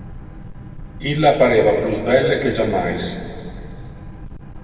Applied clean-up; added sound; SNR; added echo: none; Boat, Water vehicle; 13 dB; reverberation time 2.3 s.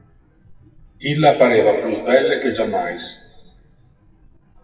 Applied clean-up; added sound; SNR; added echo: classical method WPE with log-MMSE.